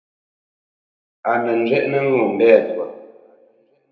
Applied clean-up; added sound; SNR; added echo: none; none; none; reverberation time 0.8 s.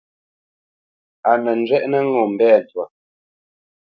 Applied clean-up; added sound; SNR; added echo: none; none; none; none.